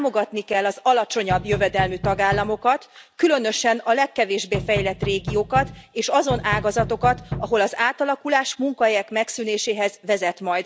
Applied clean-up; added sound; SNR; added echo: none; Knock; 8 dB; none.